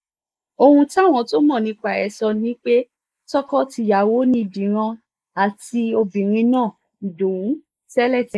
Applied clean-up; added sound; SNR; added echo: neural mask model Resemble Enhance denoiser.